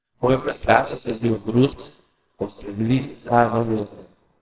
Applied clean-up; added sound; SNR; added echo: neural separator model SepFormer WHAMR!.